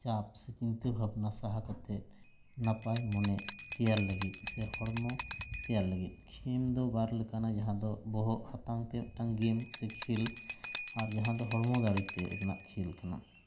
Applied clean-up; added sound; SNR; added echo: none; Bell; -3 dB; reverberation time 0.5 s.